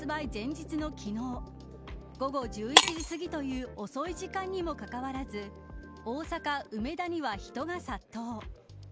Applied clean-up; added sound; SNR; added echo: none; Shatter; -4 dB; none.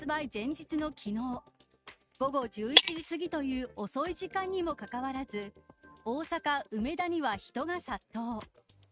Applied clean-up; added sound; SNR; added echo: neural mask model RNNoise.